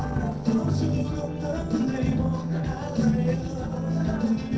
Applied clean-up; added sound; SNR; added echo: neural separator model SepFormer DNS4.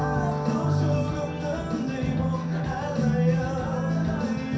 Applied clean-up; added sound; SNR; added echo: none; Bowed string instrument; 10 dB; reverberation time 0.6 s.